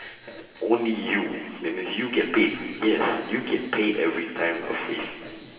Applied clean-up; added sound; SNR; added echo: none; none; none; reverberation time 2.7 s.